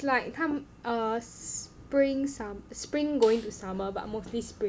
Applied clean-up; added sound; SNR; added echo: none; Snare drum; 19 dB; none.